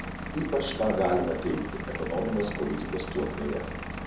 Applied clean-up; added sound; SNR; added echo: none; Engine / Vehicle; 5 dB; reverberation time 2.6 s.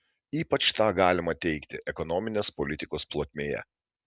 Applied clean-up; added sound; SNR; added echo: none; none; none; none.